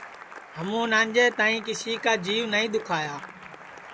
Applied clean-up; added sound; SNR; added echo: none; Applause; 16 dB; none.